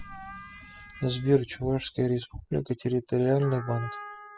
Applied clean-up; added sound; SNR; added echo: classical method spectral subtraction.